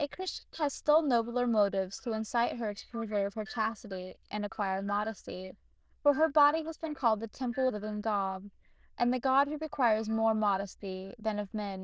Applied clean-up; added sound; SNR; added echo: neural diffusion model UNIVERSE++.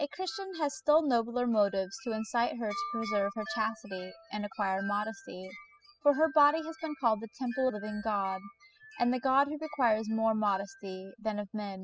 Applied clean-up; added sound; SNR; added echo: classical method spectral subtraction.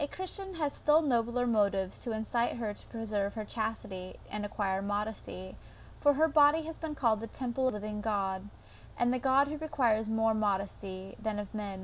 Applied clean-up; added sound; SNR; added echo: none; none; none; none.